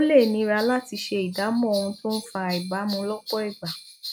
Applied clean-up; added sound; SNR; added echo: classical method log-MMSE.